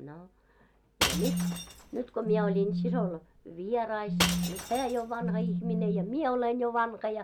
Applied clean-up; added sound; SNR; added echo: none; Telephone + Shatter / Crushing; -1 dB; none.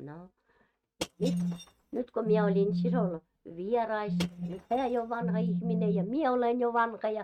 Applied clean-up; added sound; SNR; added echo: neural mask model RNNoise.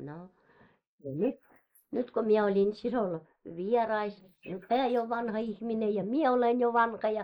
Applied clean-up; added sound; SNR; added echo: neural mask model Resemble Enhance denoiser.